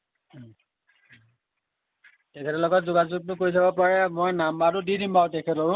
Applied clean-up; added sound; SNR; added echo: none; none; none; none.